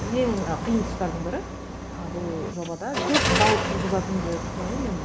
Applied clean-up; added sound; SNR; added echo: none; Car; 0 dB; none.